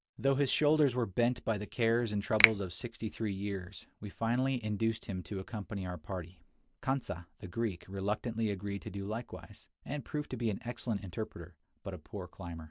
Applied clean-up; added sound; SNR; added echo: none; Finger snapping; 1 dB; none.